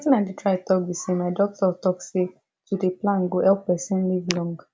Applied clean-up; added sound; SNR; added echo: none; none; none; none.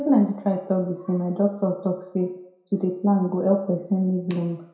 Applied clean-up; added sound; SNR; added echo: none; none; none; reverberation time 0.6 s.